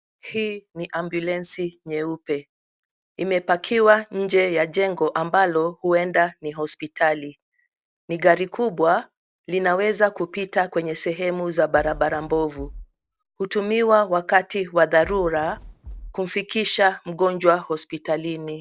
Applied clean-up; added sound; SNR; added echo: none; Fireworks; 17 dB; none.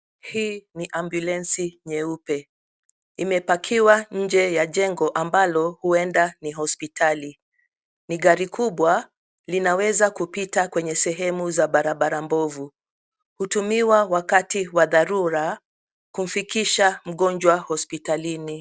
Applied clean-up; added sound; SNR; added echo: none; none; none; none.